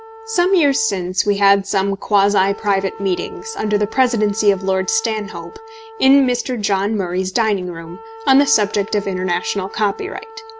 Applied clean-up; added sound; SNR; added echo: none; Wind instrument, woodwind instrument; 19 dB; none.